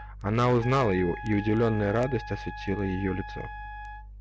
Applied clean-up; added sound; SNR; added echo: none; Trumpet; 14 dB; none.